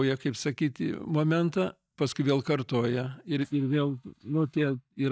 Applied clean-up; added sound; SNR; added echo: neural mask model DeepFilterNet 3.